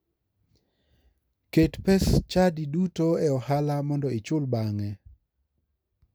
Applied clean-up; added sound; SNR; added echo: none; none; none; none.